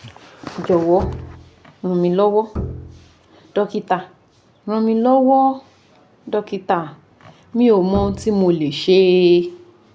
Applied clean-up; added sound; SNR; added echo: none; Bowed string instrument; 13 dB; none.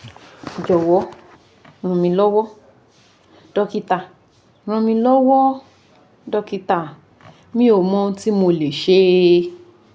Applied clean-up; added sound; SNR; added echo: none; none; none; none.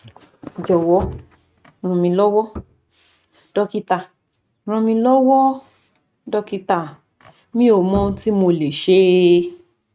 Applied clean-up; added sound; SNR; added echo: neural mask model RNNoise.